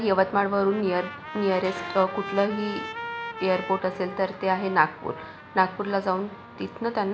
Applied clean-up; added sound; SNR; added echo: none; Trumpet; 13 dB; none.